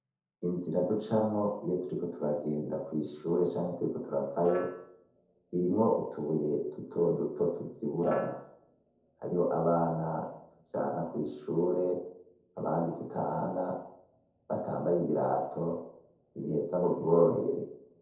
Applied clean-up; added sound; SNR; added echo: neural separator model SepFormer DNS4.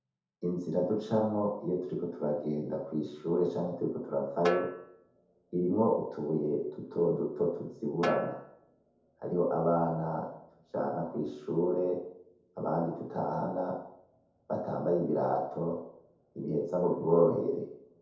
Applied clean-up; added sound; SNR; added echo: none; Snare drum; 12 dB; reverberation time 0.8 s.